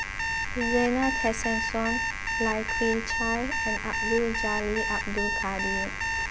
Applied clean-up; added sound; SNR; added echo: none; Alarm; -1 dB; none.